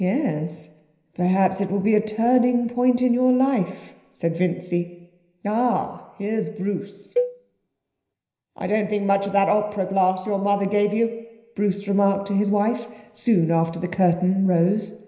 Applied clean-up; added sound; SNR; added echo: none; Cowbell; 8 dB; reverberation time 0.9 s.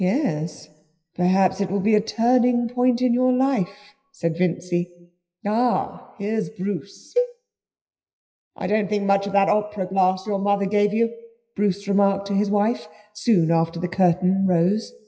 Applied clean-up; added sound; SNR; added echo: classical method WPE with log-MMSE.